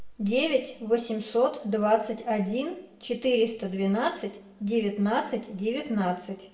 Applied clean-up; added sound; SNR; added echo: none; none; none; reverberation time 0.6 s.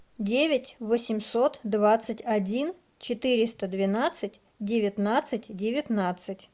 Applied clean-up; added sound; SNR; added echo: none; none; none; none.